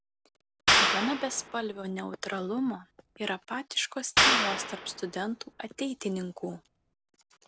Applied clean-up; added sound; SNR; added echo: none; Clapping; -4 dB; none.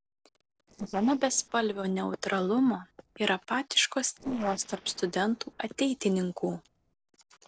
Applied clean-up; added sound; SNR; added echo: neural separator model SepFormer DNS4.